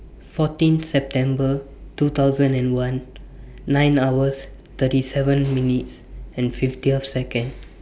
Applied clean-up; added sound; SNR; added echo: none; none; none; none.